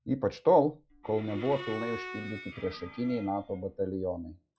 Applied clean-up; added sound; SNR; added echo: classical method log-MMSE.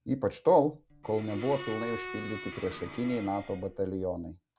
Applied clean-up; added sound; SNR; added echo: none; Bowed string instrument; 12 dB; none.